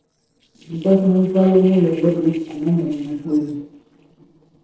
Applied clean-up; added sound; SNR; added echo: neural separator model SepFormer DNS4.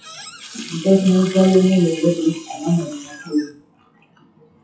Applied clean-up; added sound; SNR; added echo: classical method WPE with log-MMSE.